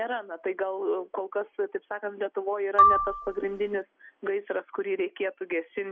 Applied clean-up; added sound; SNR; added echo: none; Marimba, xylophone; -4 dB; none.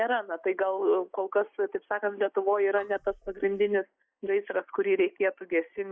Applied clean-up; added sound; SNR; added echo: neural mask model DeepFilterNet 3.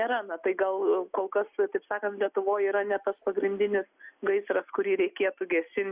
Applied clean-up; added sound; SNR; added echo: neural mask model Resemble Enhance denoiser.